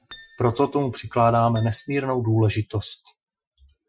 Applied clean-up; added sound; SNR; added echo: classical method Wiener filter.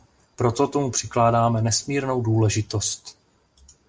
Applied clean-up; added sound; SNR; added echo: none; none; none; none.